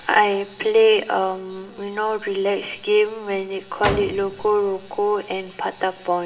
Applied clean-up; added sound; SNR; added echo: none; Slam; 10 dB; reverberation time 1.1 s.